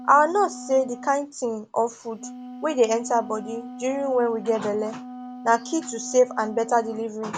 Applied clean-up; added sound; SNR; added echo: none; Wind instrument, woodwind instrument; 15 dB; none.